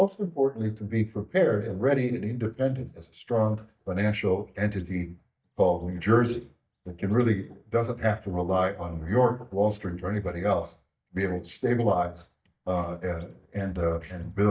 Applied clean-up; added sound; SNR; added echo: neural mask model DeepFilterNet 3.